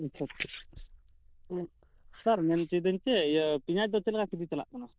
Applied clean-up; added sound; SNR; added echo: neural diffusion model UNIVERSE++.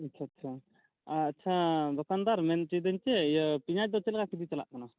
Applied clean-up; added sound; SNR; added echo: none; none; none; none.